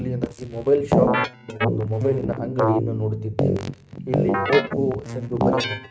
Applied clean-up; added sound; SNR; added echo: neural mask model RNNoise.